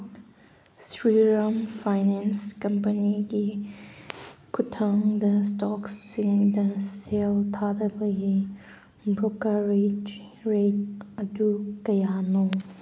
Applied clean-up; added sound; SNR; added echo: none; none; none; none.